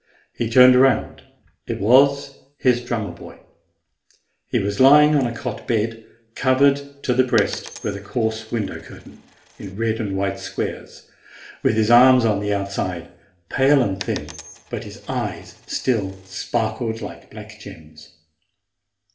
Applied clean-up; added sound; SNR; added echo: none; Coin (dropping); 19 dB; reverberation time 0.5 s.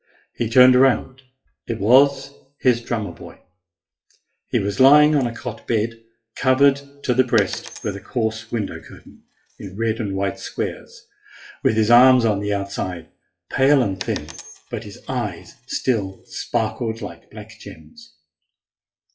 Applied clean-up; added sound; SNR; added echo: classical method WPE with log-MMSE.